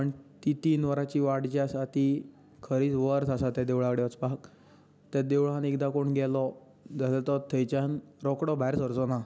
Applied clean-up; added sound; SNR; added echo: none; none; none; none.